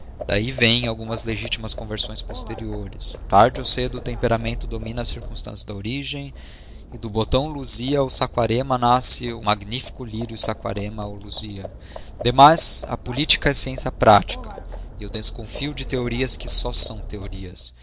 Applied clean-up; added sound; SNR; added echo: none; Livestock, farm animals, working animals; 11 dB; none.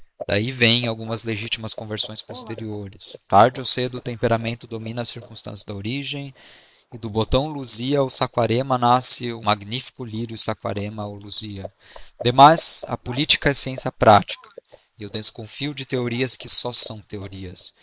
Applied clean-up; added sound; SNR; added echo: neural mask model Resemble Enhance denoiser.